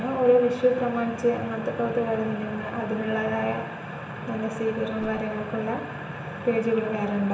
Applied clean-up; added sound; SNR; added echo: none; Whoosh, swoosh, swish; 20 dB; reverberation time 0.8 s.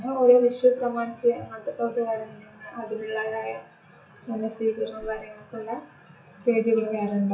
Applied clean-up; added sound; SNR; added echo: classical method WPE with log-MMSE.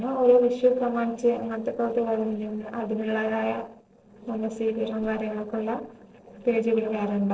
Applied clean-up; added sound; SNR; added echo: neural separator model SepFormer DNS4.